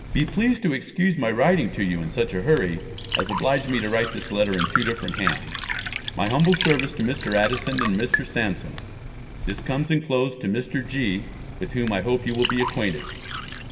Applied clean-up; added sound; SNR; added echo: none; Liquid; 7 dB; reverberation time 1.8 s.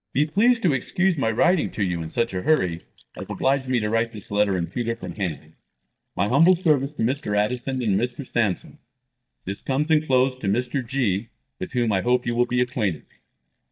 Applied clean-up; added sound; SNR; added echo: neural mask model DeepFilterNet 3.